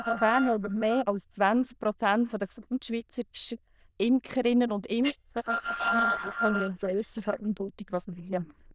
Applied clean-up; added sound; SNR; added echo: neural diffusion model UNIVERSE++.